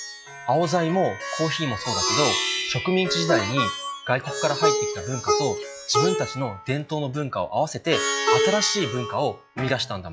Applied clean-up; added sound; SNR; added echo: classical method log-MMSE.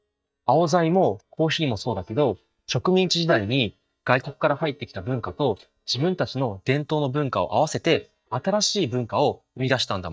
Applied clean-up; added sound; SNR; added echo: neural mask model DeepFilterNet 3.